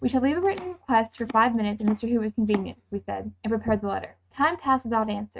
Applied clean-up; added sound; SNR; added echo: neural mask model RNNoise.